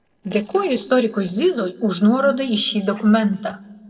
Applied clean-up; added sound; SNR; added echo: neural separator model SepFormer DNS4.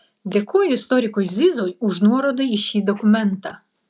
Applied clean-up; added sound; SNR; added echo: none; none; none; none.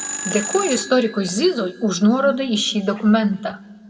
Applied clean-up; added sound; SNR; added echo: none; Telephone; 13 dB; reverberation time 1.0 s.